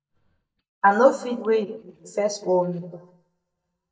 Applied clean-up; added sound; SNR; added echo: neural mask model DeepFilterNet 3.